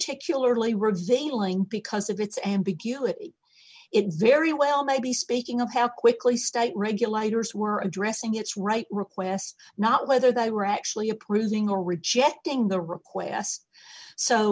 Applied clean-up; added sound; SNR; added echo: none; none; none; none.